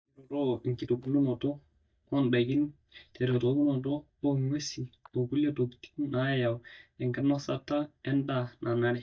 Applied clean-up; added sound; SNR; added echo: neural mask model DeepFilterNet 3.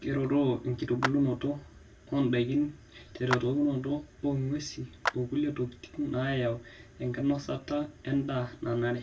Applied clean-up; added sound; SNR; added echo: none; Clapping; 9 dB; reverberation time 0.2 s.